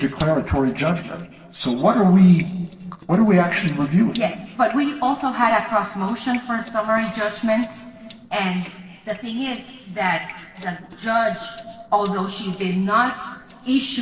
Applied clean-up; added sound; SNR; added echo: neural separator model SepFormer DNS4.